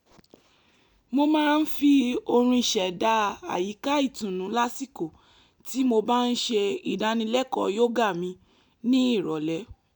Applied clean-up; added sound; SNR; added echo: none; none; none; none.